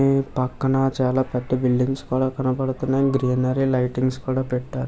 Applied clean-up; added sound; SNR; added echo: none; none; none; none.